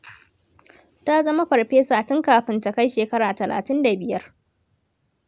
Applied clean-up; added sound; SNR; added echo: none; none; none; none.